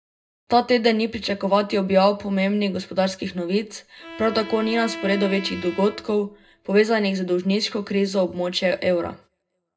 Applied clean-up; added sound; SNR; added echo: none; Bowed string instrument; 14 dB; reverberation time 0.2 s.